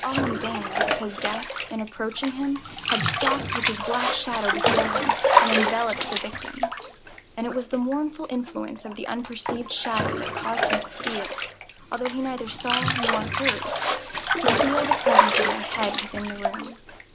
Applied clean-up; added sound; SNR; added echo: none; Bathtub (filling or washing); -4 dB; none.